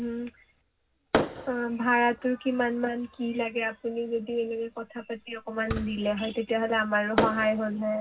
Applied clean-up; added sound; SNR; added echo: none; Fireworks; 7 dB; reverberation time 0.4 s.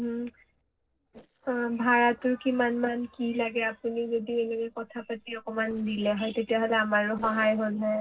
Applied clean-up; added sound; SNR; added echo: neural separator model SepFormer DNS4.